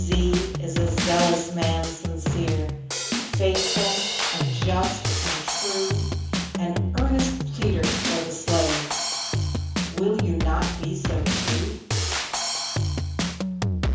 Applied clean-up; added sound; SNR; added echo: none; Drum kit; -4 dB; reverberation time 0.7 s.